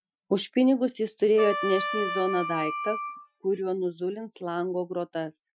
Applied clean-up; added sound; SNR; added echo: classical method Wiener filter.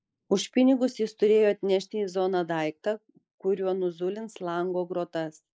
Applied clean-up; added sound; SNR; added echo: neural mask model Resemble Enhance denoiser.